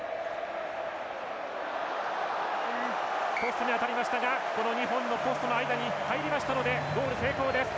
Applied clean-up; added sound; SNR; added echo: none; Wind instrument, woodwind instrument; 18 dB; none.